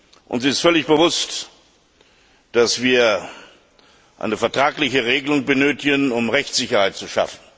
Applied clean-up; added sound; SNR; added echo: none; none; none; none.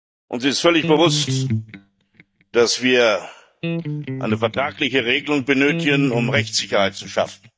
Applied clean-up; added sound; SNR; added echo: neural mask model DeepFilterNet 3.